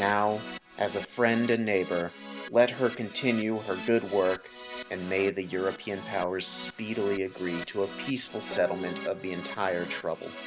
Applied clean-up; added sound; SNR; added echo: none; Keyboard (musical) + Guitar; 12 dB; none.